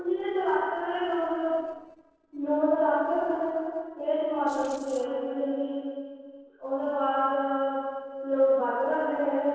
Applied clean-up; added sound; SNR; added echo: neural separator model SepFormer DNS4.